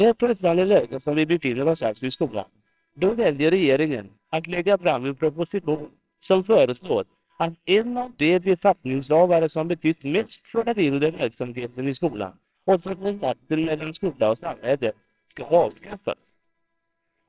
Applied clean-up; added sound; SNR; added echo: neural separator model SepFormer WHAMR!.